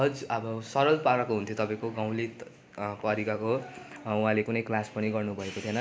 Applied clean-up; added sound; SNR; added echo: none; none; none; none.